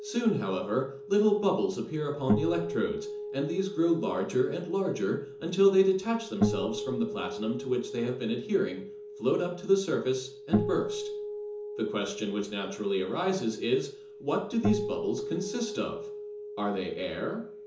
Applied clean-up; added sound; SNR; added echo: none; Acoustic guitar; 6 dB; reverberation time 0.6 s.